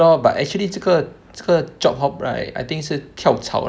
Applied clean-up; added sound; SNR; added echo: none; none; none; none.